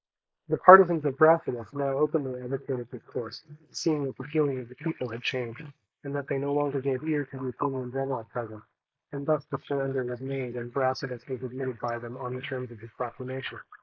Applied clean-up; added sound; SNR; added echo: neural mask model Resemble Enhance denoiser.